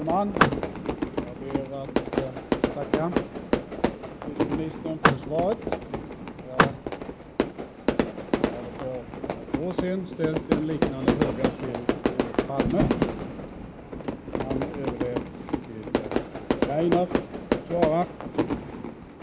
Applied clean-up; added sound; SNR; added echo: none; Vehicle + Fire / Fireworks; -5 dB; none.